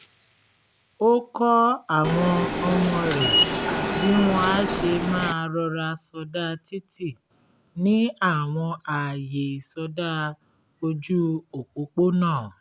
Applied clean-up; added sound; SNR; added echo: none; Subway, metro, underground; 0 dB; none.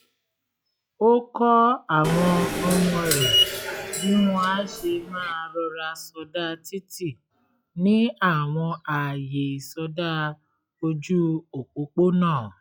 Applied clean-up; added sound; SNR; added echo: classical method log-MMSE.